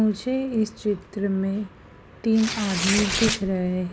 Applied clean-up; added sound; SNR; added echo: none; Tearing; 8 dB; none.